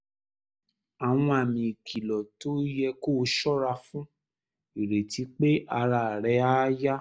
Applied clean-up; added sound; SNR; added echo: none; none; none; none.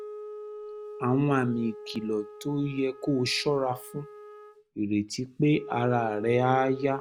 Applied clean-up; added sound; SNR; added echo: none; Wind instrument, woodwind instrument; 14 dB; none.